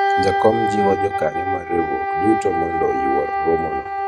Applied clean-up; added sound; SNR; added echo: neural mask model RNNoise.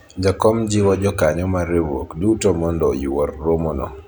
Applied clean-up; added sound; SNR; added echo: none; none; none; none.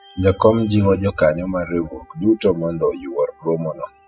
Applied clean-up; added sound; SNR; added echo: classical method spectral subtraction.